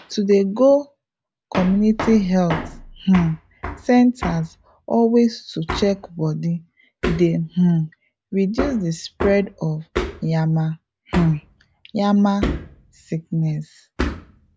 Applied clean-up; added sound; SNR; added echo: none; Hammer; 11 dB; none.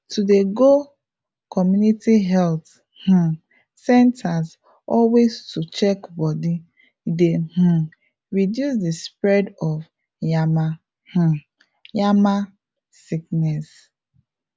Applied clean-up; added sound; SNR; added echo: none; none; none; none.